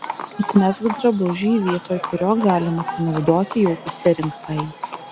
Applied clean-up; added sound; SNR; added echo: none; Livestock, farm animals, working animals; 11 dB; none.